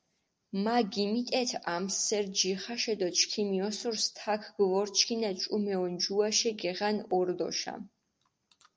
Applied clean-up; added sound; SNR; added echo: none; none; none; none.